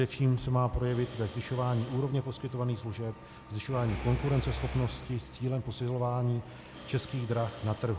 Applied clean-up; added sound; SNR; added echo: none; Mechanisms; 12 dB; none.